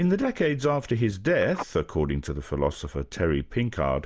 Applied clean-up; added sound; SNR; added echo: none; Telephone; 19 dB; none.